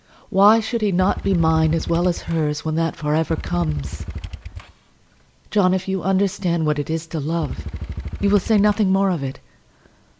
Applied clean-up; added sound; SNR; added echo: none; Motorcycle / Engine; 9 dB; none.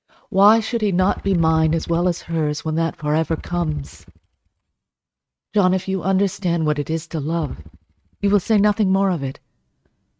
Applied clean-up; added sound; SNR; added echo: neural mask model RNNoise.